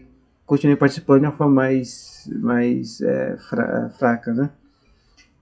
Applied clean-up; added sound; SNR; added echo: classical method WPE with log-MMSE.